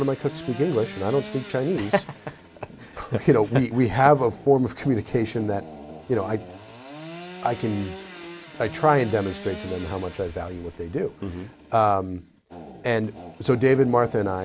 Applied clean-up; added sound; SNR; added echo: none; Sawing / Engine; 16 dB; none.